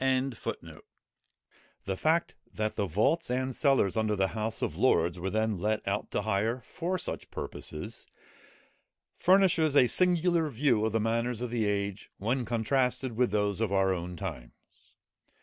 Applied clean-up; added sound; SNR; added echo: none; none; none; none.